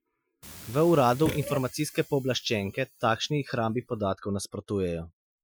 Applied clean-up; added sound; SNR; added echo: classical method Wiener filter.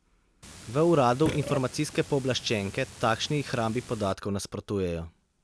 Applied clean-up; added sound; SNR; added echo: none; Burping, eructation; 12 dB; none.